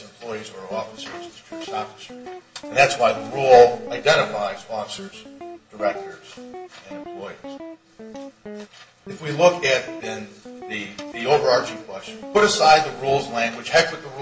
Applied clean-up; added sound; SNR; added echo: none; Guitar; 16 dB; reverberation time 0.8 s.